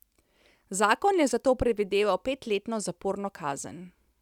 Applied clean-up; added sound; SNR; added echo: none; none; none; none.